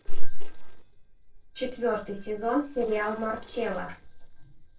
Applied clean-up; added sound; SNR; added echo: neural separator model SepFormer DNS4.